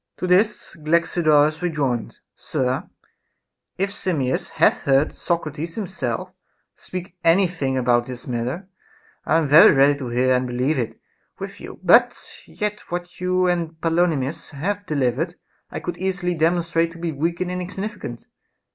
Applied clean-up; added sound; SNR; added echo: none; none; none; none.